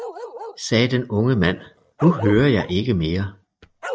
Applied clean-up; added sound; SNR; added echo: neural mask model DeepFilterNet 3.